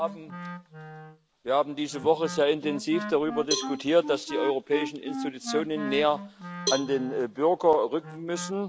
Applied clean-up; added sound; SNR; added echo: none; Wind instrument, woodwind instrument + Cowbell; 9 dB; none.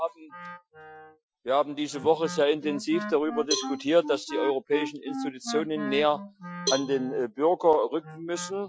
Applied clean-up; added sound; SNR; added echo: classical method Wiener filter.